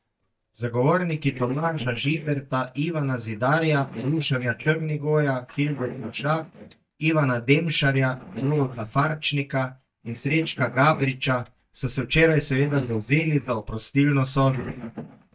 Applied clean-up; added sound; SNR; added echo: neural mask model DeepFilterNet 3.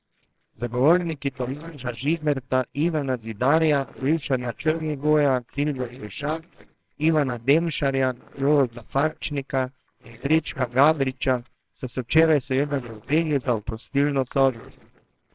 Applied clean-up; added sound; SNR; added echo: neural separator model SepFormer WHAMR!.